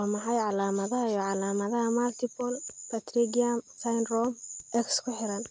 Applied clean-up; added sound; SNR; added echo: none; none; none; none.